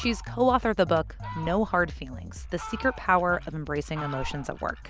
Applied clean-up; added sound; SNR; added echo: none; Fowl; 15 dB; none.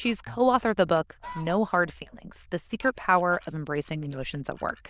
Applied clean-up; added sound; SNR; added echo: neural diffusion model UNIVERSE++.